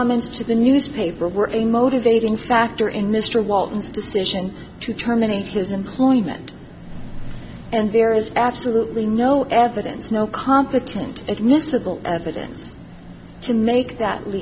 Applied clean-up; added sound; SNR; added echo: none; none; none; none.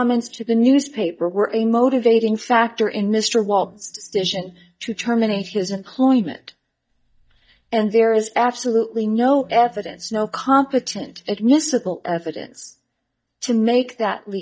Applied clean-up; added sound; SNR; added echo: neural mask model DeepFilterNet 3.